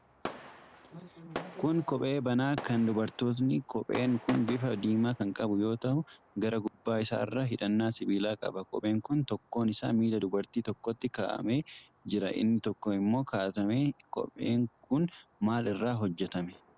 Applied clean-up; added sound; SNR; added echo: none; Fireworks; 19 dB; none.